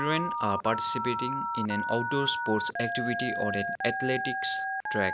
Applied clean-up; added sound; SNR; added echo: none; Telephone; 3 dB; none.